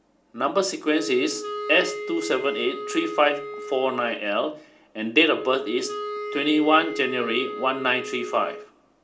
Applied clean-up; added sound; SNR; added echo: none; Wind instrument, woodwind instrument; 10 dB; reverberation time 0.4 s.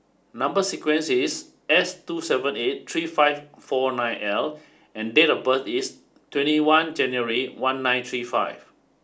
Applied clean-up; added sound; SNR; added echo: none; none; none; none.